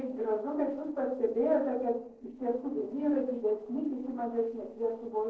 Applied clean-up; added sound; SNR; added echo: neural separator model SepFormer DNS4.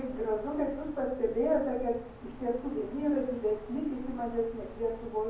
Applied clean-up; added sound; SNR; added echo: none; Wind; 15 dB; reverberation time 0.9 s.